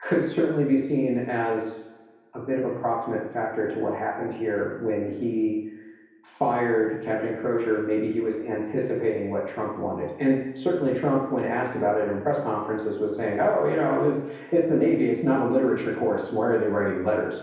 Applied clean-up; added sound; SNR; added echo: none; none; none; reverberation time 0.9 s.